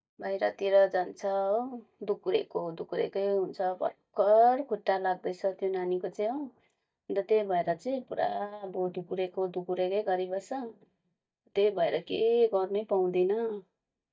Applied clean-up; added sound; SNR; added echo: neural mask model DeepFilterNet 3.